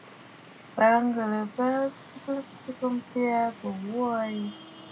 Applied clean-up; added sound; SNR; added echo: none; Traffic noise, roadway noise; 19 dB; reverberation time 0.2 s.